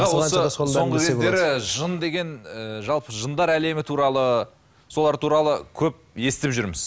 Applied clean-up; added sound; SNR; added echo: none; none; none; none.